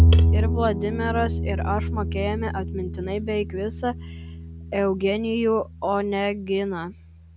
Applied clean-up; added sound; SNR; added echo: none; Bowed string instrument; -2 dB; none.